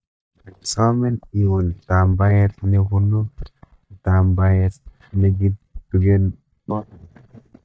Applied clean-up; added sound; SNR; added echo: neural mask model DeepFilterNet 3.